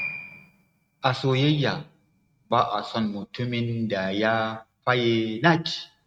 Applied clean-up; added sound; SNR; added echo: neural mask model RNNoise.